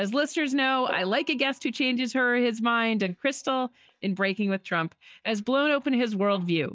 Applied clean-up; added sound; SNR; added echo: neural mask model DeepFilterNet 3.